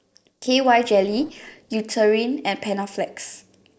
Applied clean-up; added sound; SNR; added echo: neural separator model SepFormer DNS4.